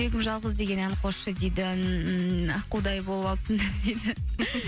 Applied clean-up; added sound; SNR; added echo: none; none; none; none.